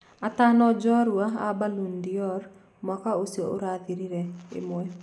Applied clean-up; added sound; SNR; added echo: none; none; none; none.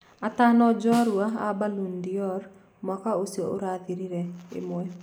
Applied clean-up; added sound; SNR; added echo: none; Snare drum; 19 dB; none.